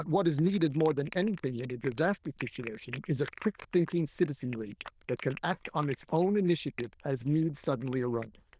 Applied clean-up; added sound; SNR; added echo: neural diffusion model UNIVERSE++.